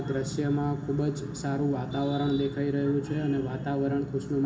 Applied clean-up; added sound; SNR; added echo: none; none; none; reverberation time 0.4 s.